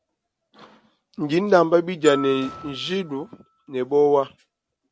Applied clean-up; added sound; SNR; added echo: none; Explosion + Glockenspiel; 18 dB; none.